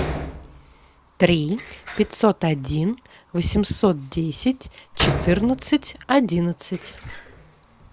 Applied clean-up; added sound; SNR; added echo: none; Door; 10 dB; none.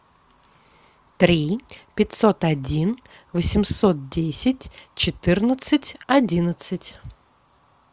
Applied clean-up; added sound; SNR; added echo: none; none; none; none.